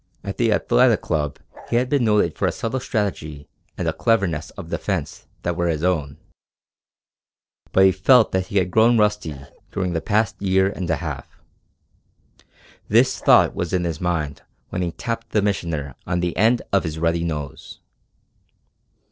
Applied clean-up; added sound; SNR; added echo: neural separator model SepFormer DNS4.